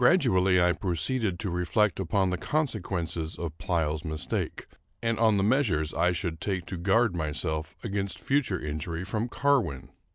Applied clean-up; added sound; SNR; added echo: none; none; none; none.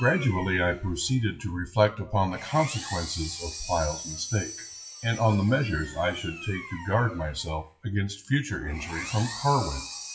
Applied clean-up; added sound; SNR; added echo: classical method WPE with log-MMSE.